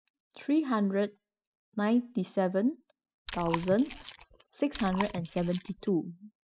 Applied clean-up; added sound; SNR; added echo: classical method spectral subtraction.